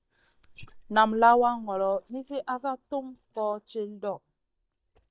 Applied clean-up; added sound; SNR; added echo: neural mask model DeepFilterNet 3.